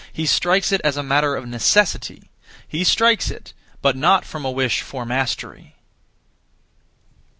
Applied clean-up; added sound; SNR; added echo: none; none; none; none.